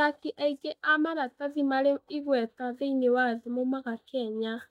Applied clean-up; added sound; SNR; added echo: neural mask model DeepFilterNet 3.